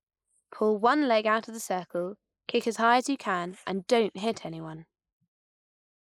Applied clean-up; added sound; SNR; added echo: neural mask model Resemble Enhance denoiser.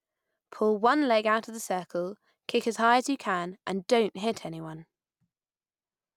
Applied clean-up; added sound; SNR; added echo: none; none; none; none.